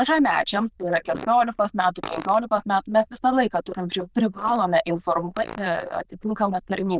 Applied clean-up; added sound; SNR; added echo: neural diffusion model UNIVERSE++.